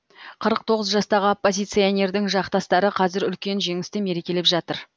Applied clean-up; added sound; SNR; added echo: none; none; none; none.